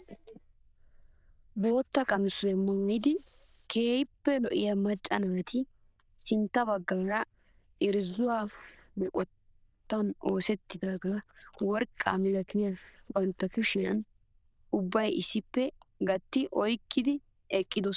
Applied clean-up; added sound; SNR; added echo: neural diffusion model UNIVERSE++.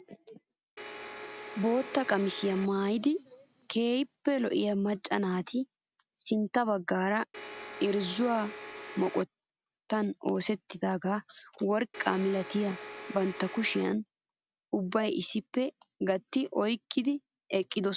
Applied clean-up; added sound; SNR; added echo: none; Domestic sounds, home sounds; 12 dB; none.